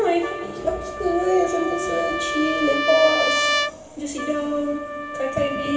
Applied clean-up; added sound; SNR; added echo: none; Trumpet; 4 dB; reverberation time 2.4 s.